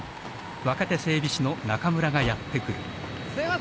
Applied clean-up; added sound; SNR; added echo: none; Applause / Cheering; 16 dB; none.